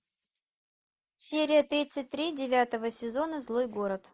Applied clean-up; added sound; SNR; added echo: neural mask model Resemble Enhance denoiser.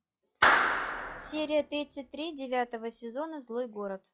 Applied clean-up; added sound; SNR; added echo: classical method log-MMSE.